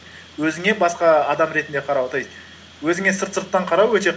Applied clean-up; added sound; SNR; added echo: none; none; none; none.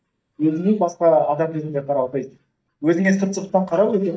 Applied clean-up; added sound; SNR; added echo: neural mask model DeepFilterNet 3.